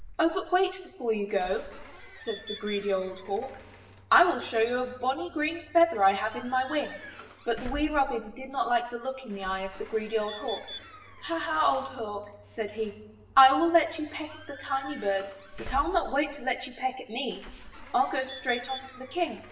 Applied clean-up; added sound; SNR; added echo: none; Squeak / Slam / Alarm / Wood; 16 dB; reverberation time 1.0 s.